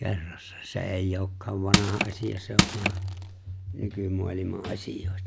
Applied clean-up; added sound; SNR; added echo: none; Crushing; -5 dB; none.